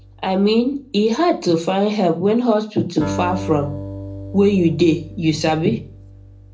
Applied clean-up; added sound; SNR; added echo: none; Acoustic guitar; 13 dB; reverberation time 0.3 s.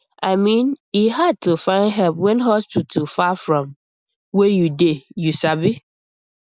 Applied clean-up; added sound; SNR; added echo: none; none; none; none.